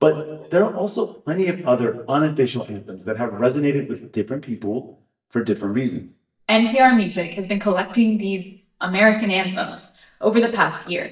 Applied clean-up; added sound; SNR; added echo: neural mask model DeepFilterNet 3.